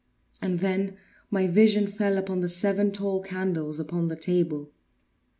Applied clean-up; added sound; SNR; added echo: none; none; none; none.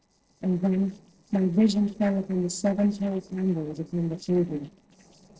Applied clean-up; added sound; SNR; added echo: neural separator model SepFormer DNS4.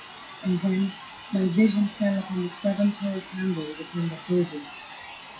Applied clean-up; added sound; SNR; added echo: classical method WPE with log-MMSE.